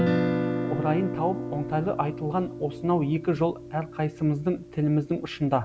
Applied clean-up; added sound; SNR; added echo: none; Guitar; 4 dB; none.